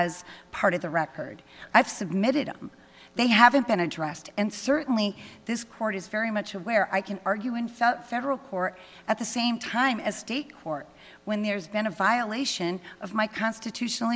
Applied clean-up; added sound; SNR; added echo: none; none; none; none.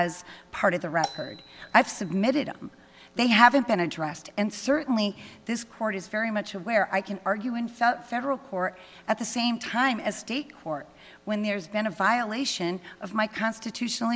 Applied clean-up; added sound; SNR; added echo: none; Marimba, xylophone; 14 dB; none.